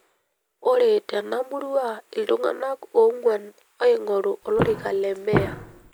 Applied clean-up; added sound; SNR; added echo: none; Walk, footsteps; 4 dB; none.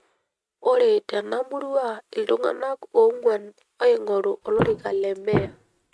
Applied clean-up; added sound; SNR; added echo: neural mask model RNNoise.